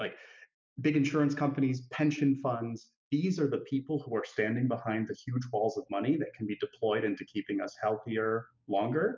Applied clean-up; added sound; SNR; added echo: none; none; none; none.